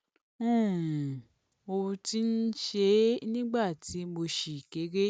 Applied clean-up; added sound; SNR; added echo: none; none; none; none.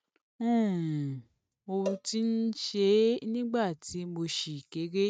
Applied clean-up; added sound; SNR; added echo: neural mask model RNNoise.